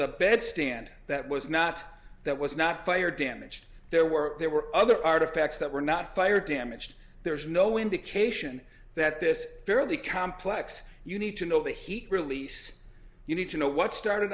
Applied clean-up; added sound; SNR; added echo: none; none; none; none.